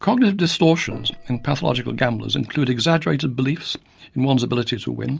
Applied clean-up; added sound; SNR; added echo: none; Gong; 18 dB; none.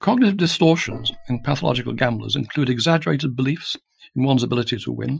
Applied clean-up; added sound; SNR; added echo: classical method Wiener filter.